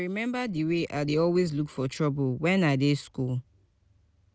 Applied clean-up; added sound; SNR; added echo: none; none; none; none.